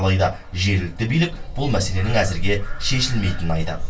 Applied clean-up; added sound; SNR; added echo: none; none; none; reverberation time 0.2 s.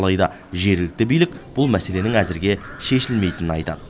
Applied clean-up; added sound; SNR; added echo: none; none; none; none.